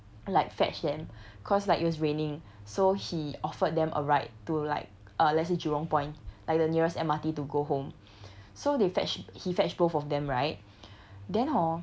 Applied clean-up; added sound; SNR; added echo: none; none; none; none.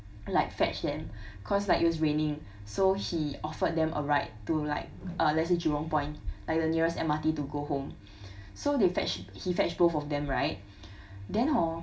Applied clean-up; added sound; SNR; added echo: none; Whoosh, swoosh, swish; 15 dB; reverberation time 0.2 s.